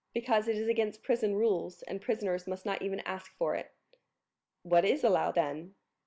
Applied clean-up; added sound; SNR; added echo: none; none; none; none.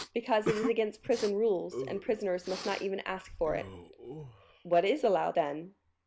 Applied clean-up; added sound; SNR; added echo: none; Respiratory sounds; 11 dB; none.